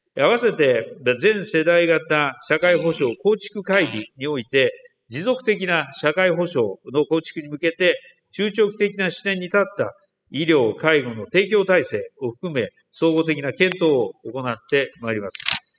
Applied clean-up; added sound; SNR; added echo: classical method spectral subtraction.